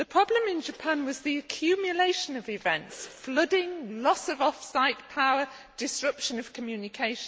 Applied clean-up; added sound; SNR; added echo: none; none; none; none.